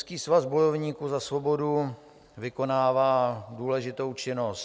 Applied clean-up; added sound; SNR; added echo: none; none; none; none.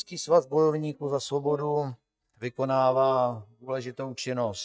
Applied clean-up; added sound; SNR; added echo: neural mask model DeepFilterNet 3.